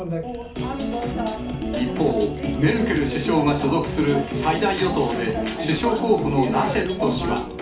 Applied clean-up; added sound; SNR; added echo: none; Wind chime; 18 dB; reverberation time 0.4 s.